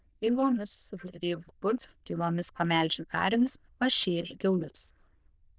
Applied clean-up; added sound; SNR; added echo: neural diffusion model UNIVERSE++.